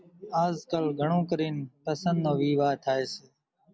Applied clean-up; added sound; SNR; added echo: none; none; none; none.